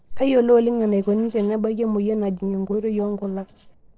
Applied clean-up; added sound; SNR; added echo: neural separator model SepFormer DNS4.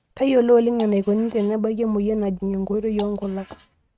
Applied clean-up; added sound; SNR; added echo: neural mask model RNNoise.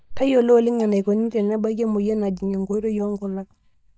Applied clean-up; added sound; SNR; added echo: neural mask model DeepFilterNet 3.